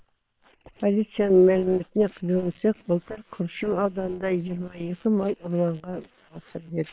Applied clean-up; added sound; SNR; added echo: neural separator model SepFormer WHAM!.